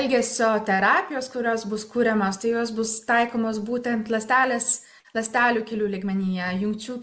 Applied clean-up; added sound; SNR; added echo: none; none; none; none.